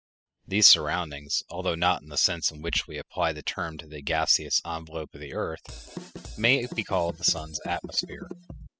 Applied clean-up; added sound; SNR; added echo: classical method spectral subtraction.